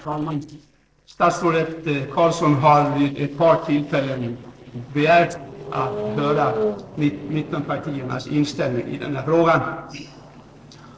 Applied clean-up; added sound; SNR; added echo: neural separator model SepFormer DNS4.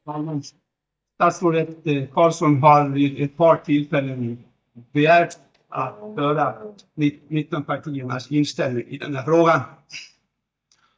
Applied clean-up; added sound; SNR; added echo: neural mask model DeepFilterNet 3.